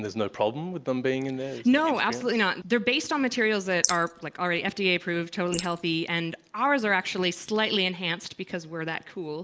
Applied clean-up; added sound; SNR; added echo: neural mask model Resemble Enhance denoiser.